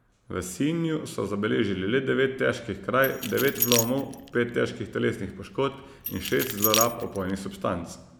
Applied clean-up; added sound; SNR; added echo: none; Keys jangling; 6 dB; none.